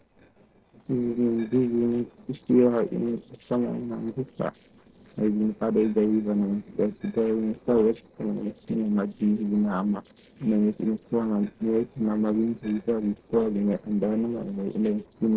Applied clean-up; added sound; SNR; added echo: neural separator model SepFormer DNS4.